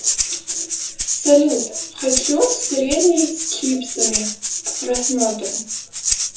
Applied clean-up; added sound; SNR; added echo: none; Rattle (instrument); 2 dB; reverberation time 0.5 s.